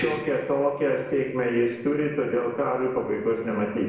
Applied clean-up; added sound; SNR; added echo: none; none; none; reverberation time 1.1 s.